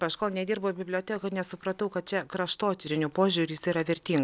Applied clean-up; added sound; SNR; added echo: none; none; none; none.